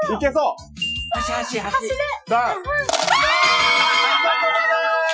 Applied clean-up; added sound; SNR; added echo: classical method Wiener filter.